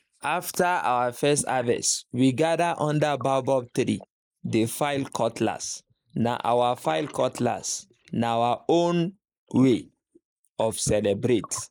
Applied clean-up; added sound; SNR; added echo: neural mask model Resemble Enhance denoiser.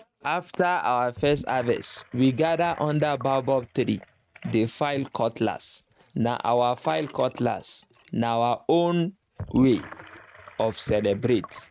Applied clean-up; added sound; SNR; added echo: neural mask model RNNoise.